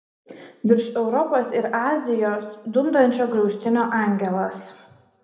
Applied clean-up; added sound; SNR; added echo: none; none; none; reverberation time 0.7 s.